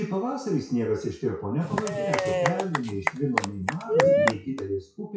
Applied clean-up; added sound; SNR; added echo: classical method WPE with log-MMSE.